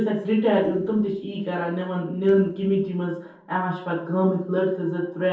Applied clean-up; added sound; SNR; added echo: neural separator model SepFormer DNS4.